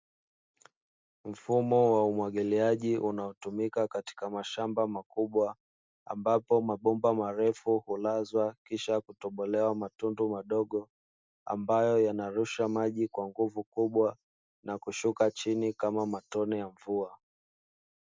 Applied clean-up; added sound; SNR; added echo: none; none; none; none.